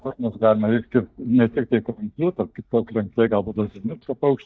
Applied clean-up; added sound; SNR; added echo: neural mask model DeepFilterNet 3.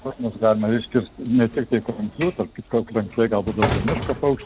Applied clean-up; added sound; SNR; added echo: none; Sliding door / Train; 9 dB; none.